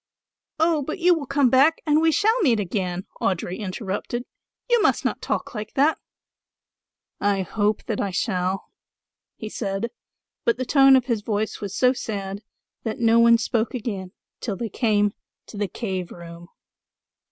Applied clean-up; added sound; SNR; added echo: none; none; none; none.